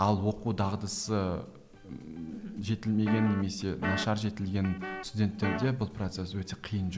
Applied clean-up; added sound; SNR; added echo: none; Guitar; 7 dB; none.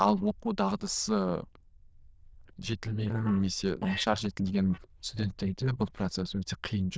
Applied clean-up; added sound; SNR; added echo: neural diffusion model UNIVERSE++.